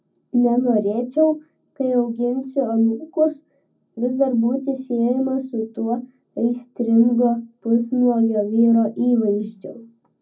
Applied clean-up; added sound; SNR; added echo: none; none; none; reverberation time 0.4 s.